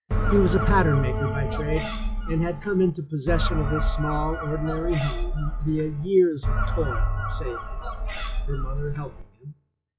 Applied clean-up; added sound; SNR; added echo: classical method log-MMSE.